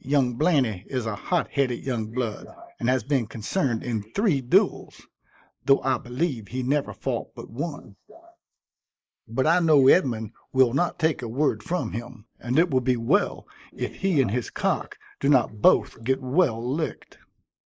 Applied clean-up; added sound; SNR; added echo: neural mask model Resemble Enhance denoiser.